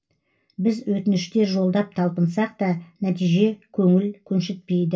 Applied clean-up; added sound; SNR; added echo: none; none; none; reverberation time 0.2 s.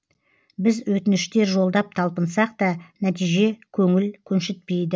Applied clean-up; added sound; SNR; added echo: none; none; none; none.